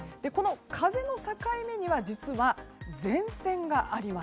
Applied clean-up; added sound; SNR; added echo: none; none; none; none.